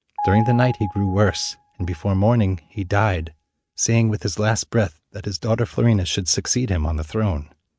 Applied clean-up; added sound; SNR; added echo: neural mask model RNNoise.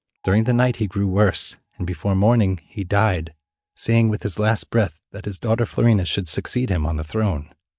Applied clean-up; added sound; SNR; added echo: neural mask model DeepFilterNet 3.